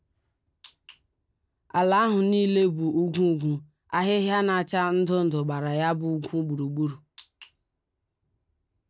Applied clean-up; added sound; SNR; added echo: none; none; none; none.